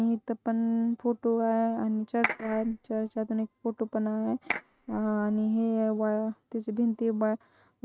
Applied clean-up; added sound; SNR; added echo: neural mask model RNNoise.